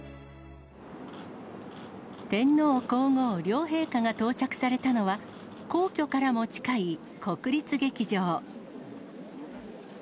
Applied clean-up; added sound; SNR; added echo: none; none; none; none.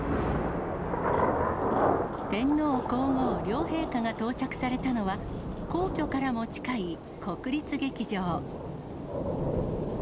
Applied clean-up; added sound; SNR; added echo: none; Thunder / Rain; -1 dB; none.